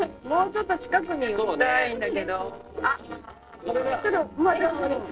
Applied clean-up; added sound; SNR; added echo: neural separator model SepFormer DNS4.